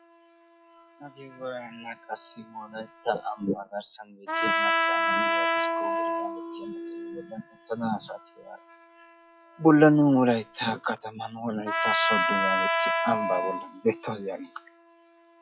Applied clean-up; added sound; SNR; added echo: classical method log-MMSE.